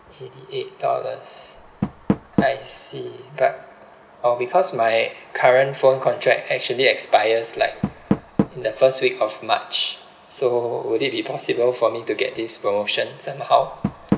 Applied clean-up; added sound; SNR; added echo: none; Door; 10 dB; none.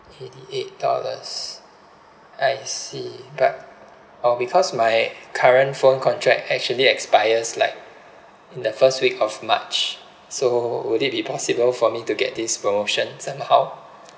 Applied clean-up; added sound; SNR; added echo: none; none; none; none.